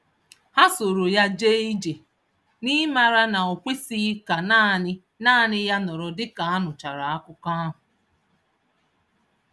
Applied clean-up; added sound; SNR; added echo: none; none; none; none.